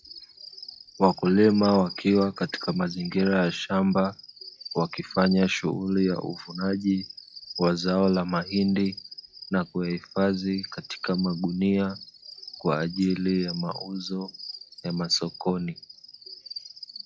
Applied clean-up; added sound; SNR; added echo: classical method log-MMSE.